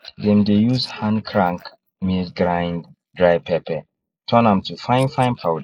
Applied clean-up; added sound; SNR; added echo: neural mask model Resemble Enhance denoiser.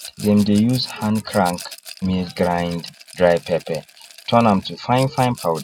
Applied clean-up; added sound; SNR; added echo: none; Rattle; 20 dB; none.